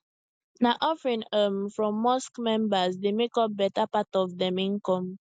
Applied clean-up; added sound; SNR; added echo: none; none; none; none.